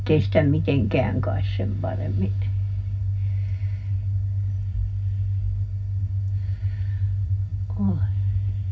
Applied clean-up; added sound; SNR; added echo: none; none; none; reverberation time 0.4 s.